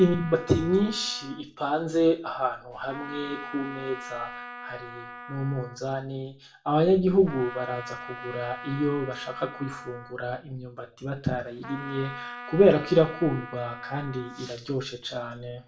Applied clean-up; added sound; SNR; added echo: none; Trumpet; 15 dB; reverberation time 0.3 s.